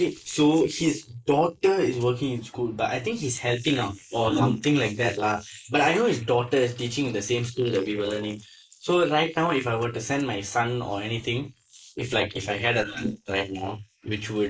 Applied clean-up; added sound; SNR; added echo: neural mask model Resemble Enhance denoiser.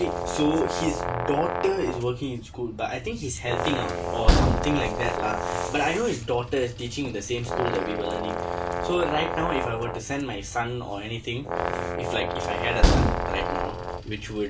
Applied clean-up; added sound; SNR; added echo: none; Train + Brass instrument; -1 dB; none.